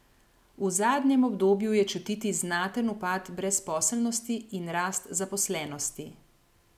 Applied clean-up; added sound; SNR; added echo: none; none; none; none.